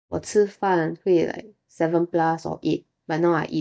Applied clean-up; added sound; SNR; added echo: neural mask model DeepFilterNet 3.